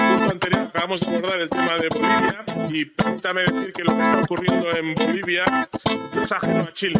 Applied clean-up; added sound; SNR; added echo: neural mask model RNNoise.